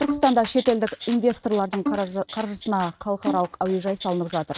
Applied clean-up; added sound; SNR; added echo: neural mask model RNNoise.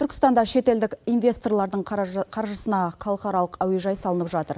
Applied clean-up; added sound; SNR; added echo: none; none; none; none.